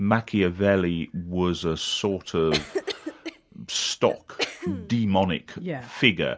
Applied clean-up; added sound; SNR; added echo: none; Cough; 10 dB; none.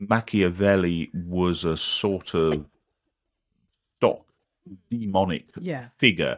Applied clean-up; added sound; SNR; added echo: neural mask model DeepFilterNet 3.